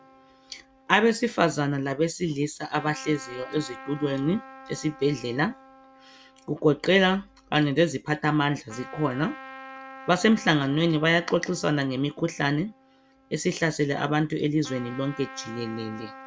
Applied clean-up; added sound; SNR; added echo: none; Trumpet; 20 dB; none.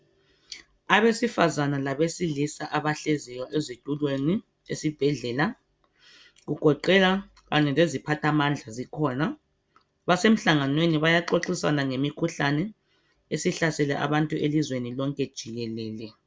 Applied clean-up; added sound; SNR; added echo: none; none; none; none.